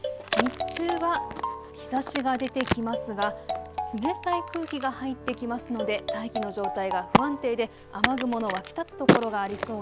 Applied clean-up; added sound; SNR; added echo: none; Marimba, xylophone + Crack; 0 dB; none.